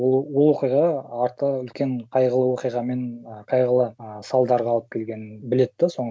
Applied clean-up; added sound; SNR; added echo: none; none; none; none.